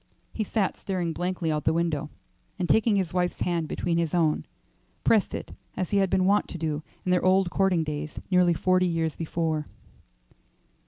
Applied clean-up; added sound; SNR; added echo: none; none; none; none.